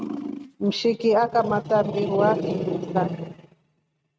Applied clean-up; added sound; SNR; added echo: neural mask model RNNoise.